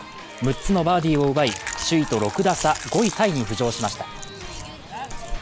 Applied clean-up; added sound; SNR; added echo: none; Chewing, mastication; 11 dB; none.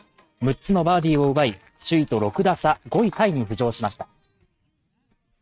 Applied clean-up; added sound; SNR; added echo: neural mask model RNNoise.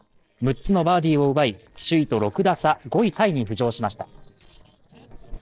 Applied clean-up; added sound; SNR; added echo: neural separator model SepFormer DNS4.